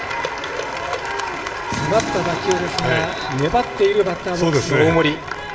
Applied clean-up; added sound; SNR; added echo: none; Gunshot, gunfire; 13 dB; reverberation time 2.3 s.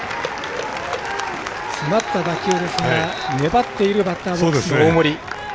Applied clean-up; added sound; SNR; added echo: none; none; none; none.